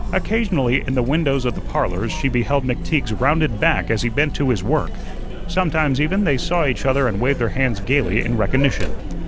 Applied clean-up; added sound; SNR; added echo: none; Chatter; 4 dB; none.